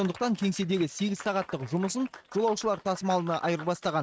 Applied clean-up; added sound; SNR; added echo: neural mask model RNNoise.